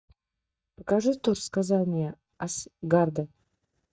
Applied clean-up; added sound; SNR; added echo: neural mask model DeepFilterNet 3.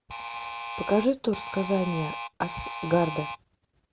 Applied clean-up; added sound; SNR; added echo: none; Alarm; 6 dB; none.